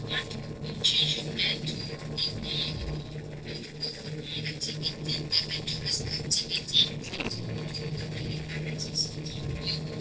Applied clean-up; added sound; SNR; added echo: neural separator model SepFormer DNS4.